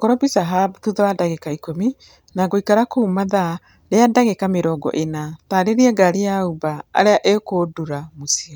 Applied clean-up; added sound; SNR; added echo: none; none; none; none.